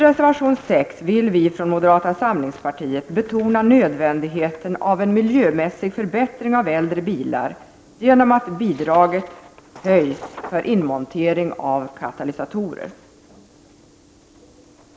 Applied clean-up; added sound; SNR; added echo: none; none; none; none.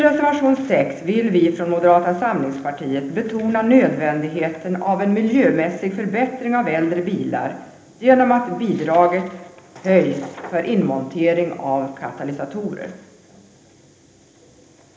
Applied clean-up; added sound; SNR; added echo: none; none; none; reverberation time 0.8 s.